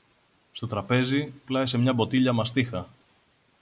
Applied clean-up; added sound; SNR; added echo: none; none; none; none.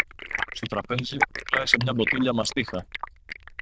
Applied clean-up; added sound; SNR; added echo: neural diffusion model UNIVERSE++.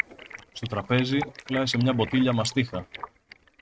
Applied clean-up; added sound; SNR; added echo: neural mask model RNNoise.